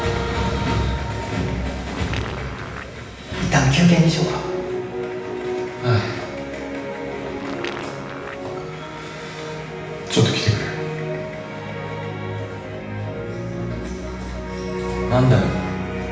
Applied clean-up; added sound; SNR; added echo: none; Fart; 12 dB; reverberation time 0.9 s.